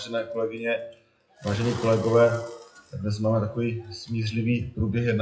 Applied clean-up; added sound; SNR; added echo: classical method WPE with log-MMSE.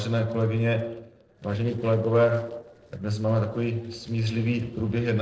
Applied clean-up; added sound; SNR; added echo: neural separator model SepFormer DNS4.